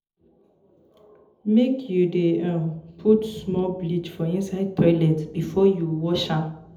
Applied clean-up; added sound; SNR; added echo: none; none; none; reverberation time 0.8 s.